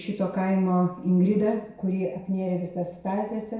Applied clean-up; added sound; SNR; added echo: none; none; none; reverberation time 0.6 s.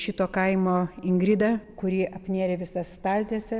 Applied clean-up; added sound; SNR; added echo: none; none; none; none.